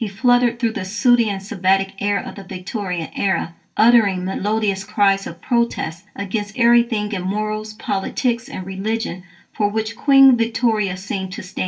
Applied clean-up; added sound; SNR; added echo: none; none; none; reverberation time 0.2 s.